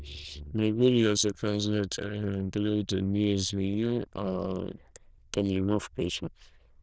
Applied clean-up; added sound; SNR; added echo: neural diffusion model UNIVERSE++.